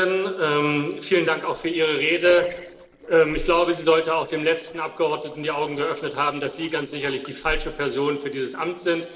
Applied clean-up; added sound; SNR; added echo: neural separator model SepFormer DNS4.